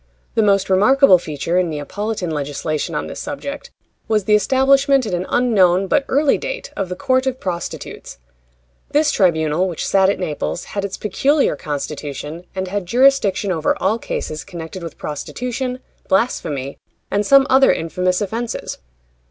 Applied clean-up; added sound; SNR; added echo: none; none; none; none.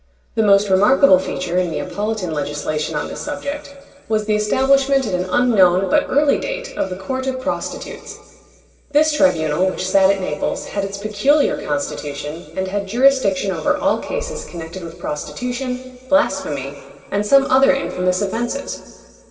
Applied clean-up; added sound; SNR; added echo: none; none; none; reverberation time 2.2 s.